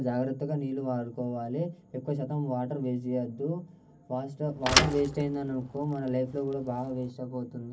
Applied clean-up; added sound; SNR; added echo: none; Thump, thud; 1 dB; reverberation time 0.4 s.